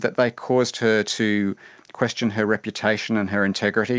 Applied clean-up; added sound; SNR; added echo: none; none; none; none.